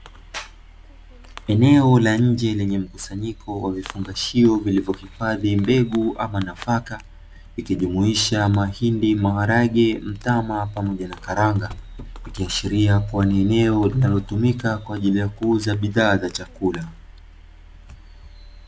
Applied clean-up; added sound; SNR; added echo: none; Fireworks; 19 dB; none.